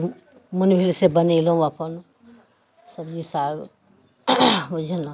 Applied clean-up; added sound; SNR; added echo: none; none; none; none.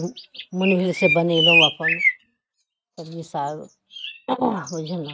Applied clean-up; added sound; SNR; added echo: neural mask model RNNoise.